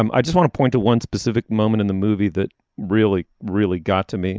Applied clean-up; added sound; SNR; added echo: none; none; none; none.